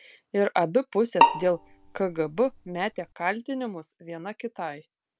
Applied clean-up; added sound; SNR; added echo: none; Bowed string instrument; -1 dB; none.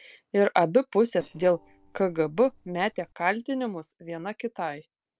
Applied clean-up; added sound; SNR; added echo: neural separator model SepFormer DNS4.